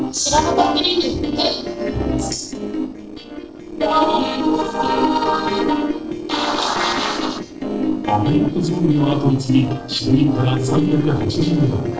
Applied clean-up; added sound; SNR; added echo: neural separator model SepFormer DNS4.